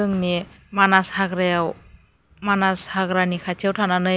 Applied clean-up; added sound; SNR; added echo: none; none; none; none.